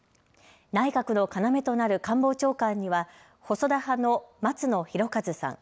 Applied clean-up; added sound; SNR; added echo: none; none; none; none.